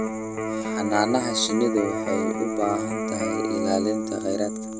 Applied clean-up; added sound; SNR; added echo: none; Electric guitar; 1 dB; none.